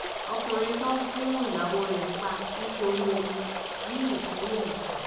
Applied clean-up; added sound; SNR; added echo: none; Stream; 2 dB; reverberation time 0.9 s.